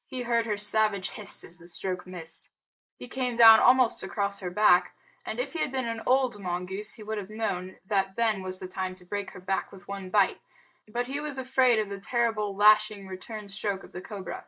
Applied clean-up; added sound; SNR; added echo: neural mask model Resemble Enhance denoiser.